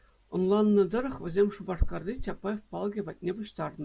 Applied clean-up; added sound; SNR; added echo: none; none; none; none.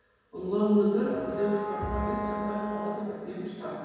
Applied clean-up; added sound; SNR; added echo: none; Wind instrument, woodwind instrument; 6 dB; reverberation time 1.9 s.